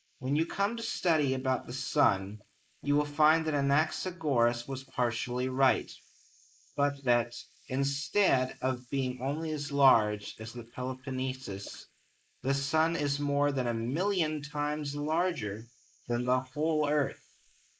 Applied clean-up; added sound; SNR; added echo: neural mask model Resemble Enhance denoiser.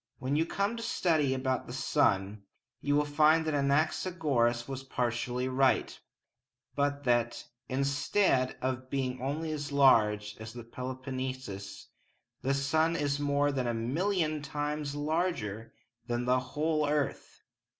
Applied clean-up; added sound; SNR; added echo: none; none; none; none.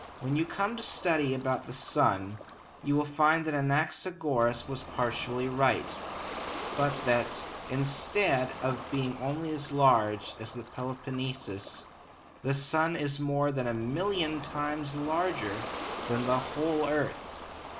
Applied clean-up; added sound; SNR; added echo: none; Ocean; 11 dB; none.